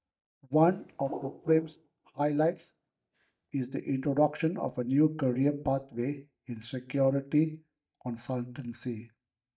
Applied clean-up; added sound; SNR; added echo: neural mask model DeepFilterNet 3.